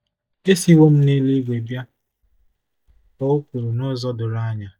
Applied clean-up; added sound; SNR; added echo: neural mask model DeepFilterNet 3.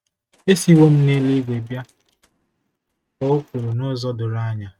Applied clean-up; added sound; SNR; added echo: neural mask model RNNoise.